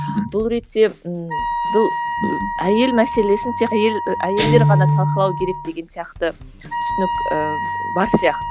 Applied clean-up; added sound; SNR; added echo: none; Guitar + Wind instrument, woodwind instrument; 2 dB; none.